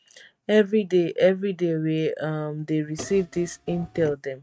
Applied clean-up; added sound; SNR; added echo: neural mask model RNNoise.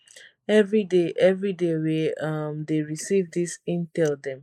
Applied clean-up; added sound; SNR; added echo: neural mask model Resemble Enhance denoiser.